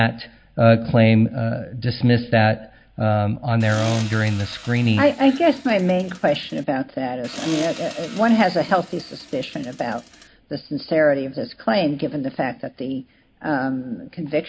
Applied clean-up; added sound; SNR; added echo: none; Accelerating, revving, vroom; 16 dB; none.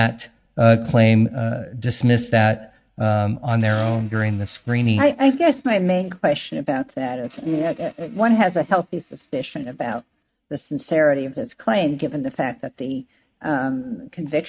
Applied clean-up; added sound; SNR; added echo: neural mask model RNNoise.